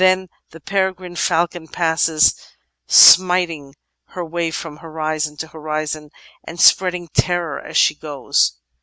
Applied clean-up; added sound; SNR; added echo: none; none; none; none.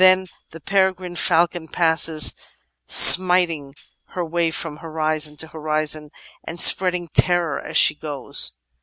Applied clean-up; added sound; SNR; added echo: none; Tambourine; 19 dB; none.